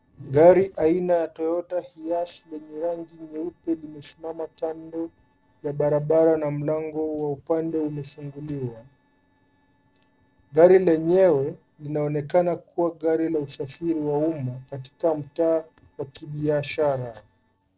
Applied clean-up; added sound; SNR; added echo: neural separator model SepFormer DNS4.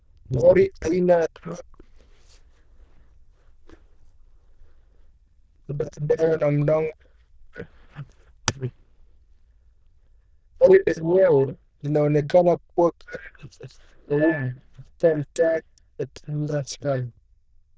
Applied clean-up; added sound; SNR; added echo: neural diffusion model UNIVERSE++.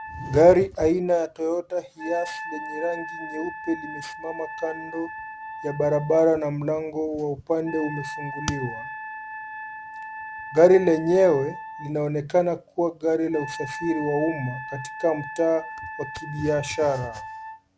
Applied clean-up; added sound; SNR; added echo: none; Wind instrument, woodwind instrument; 13 dB; none.